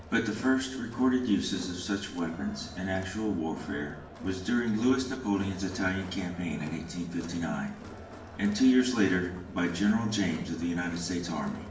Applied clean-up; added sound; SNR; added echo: none; Crowd; 15 dB; reverberation time 0.8 s.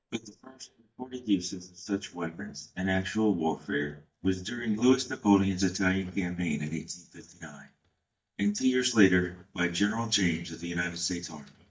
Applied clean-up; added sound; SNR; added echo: neural mask model DeepFilterNet 3.